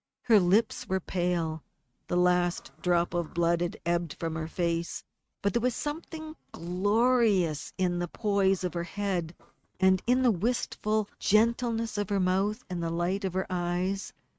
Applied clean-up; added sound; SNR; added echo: neural mask model RNNoise.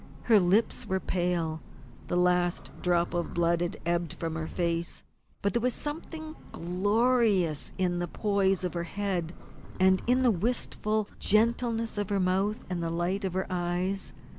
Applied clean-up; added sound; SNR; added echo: none; Livestock, farm animals, working animals + Train / Breathing; 14 dB; none.